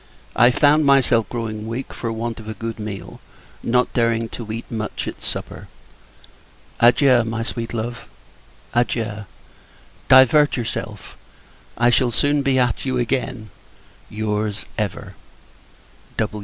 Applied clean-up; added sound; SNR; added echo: none; none; none; none.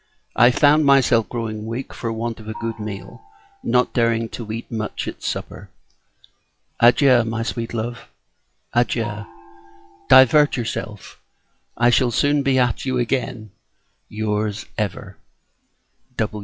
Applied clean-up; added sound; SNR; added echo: classical method log-MMSE.